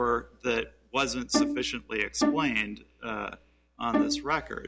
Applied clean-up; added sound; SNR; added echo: none; Bowed string instrument; -2 dB; none.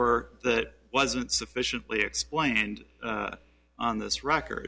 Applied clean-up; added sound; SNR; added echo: none; none; none; none.